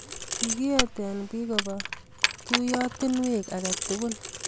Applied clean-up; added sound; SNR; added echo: none; Keys jangling; 2 dB; none.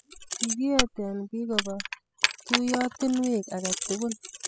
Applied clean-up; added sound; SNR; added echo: classical method spectral subtraction.